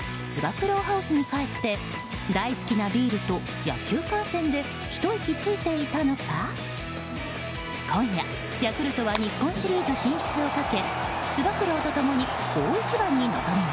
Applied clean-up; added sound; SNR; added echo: none; none; none; none.